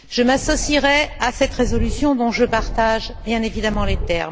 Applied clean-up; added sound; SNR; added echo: none; Subway, metro, underground; 6 dB; none.